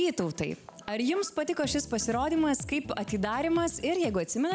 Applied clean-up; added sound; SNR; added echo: none; none; none; none.